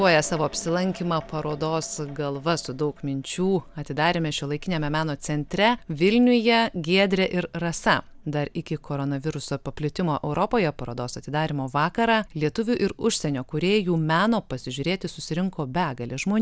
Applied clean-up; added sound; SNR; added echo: none; none; none; none.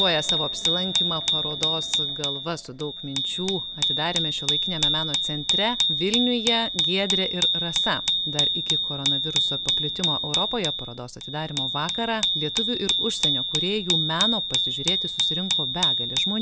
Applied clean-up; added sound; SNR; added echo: none; Bicycle bell; -4 dB; none.